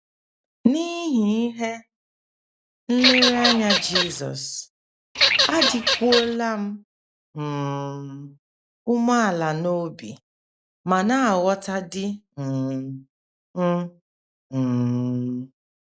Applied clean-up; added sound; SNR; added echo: none; Bird vocalization, bird call, bird song / Fowl; -4 dB; none.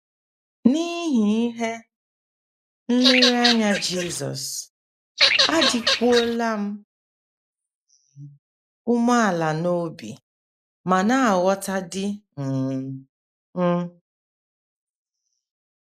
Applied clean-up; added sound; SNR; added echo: neural mask model Resemble Enhance denoiser.